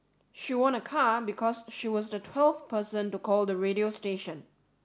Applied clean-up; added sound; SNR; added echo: none; none; none; none.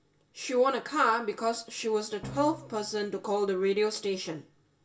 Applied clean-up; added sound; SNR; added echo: none; Drum; 16 dB; reverberation time 0.1 s.